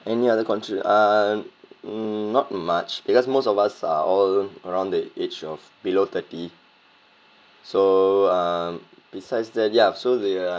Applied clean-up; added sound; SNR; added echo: none; none; none; none.